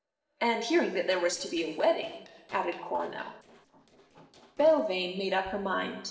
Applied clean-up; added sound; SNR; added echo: neural separator model SepFormer DNS4.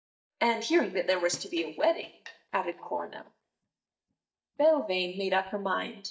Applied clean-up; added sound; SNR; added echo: neural mask model DeepFilterNet 3.